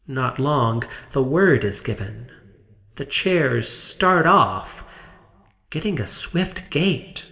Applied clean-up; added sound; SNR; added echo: none; none; none; reverberation time 2.7 s.